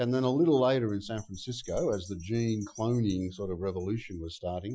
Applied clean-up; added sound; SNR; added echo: classical method Wiener filter.